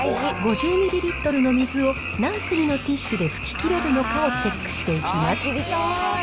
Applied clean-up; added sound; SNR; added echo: none; Frog; 10 dB; none.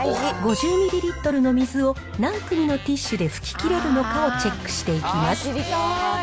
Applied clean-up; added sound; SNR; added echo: none; none; none; none.